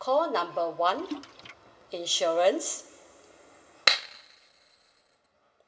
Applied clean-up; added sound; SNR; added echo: none; Splash, splatter; 14 dB; reverberation time 2.7 s.